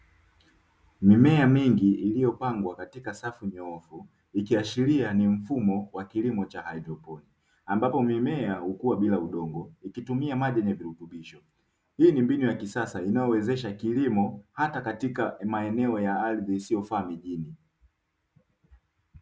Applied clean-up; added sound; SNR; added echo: none; none; none; none.